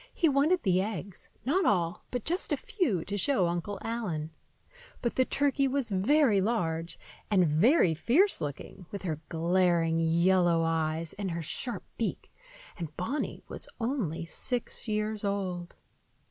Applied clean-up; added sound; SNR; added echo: none; none; none; none.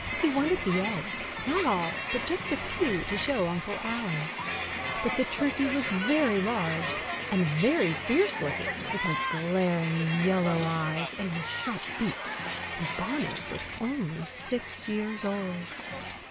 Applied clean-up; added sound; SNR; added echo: none; Crowd; 4 dB; none.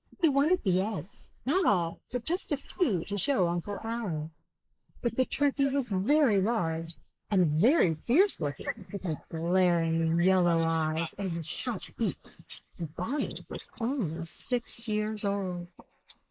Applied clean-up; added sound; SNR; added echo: neural mask model Resemble Enhance denoiser.